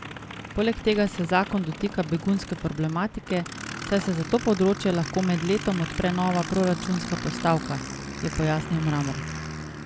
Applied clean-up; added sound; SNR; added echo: none; Aircraft; 9 dB; none.